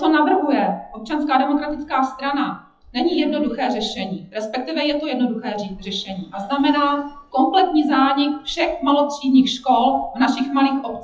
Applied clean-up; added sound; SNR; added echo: classical method WPE with log-MMSE.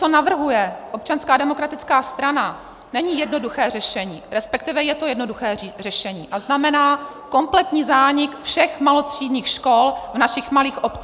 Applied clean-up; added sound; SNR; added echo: none; none; none; none.